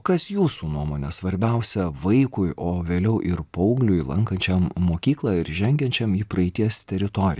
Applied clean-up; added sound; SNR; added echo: none; none; none; none.